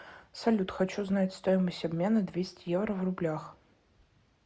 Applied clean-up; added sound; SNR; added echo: none; none; none; none.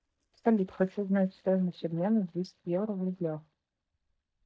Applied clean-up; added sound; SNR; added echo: neural mask model DeepFilterNet 3.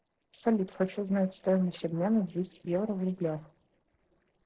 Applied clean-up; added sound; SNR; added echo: neural separator model SepFormer DNS4.